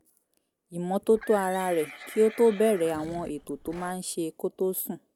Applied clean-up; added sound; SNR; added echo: none; Livestock, farm animals, working animals; 17 dB; none.